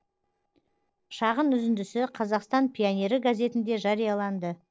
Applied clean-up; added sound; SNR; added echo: neural separator model SepFormer DNS4.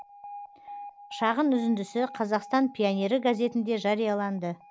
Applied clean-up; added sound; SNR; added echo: none; Alarm; 18 dB; none.